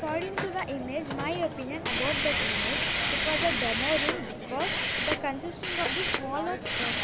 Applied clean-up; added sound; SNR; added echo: none; Hiss; -3 dB; none.